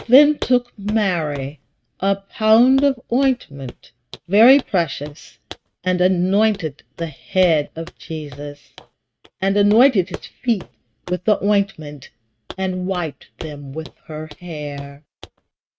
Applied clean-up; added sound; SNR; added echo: neural mask model RNNoise.